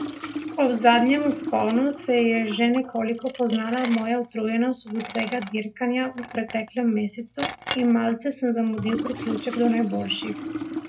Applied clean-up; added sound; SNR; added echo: none; Liquid; 11 dB; reverberation time 0.2 s.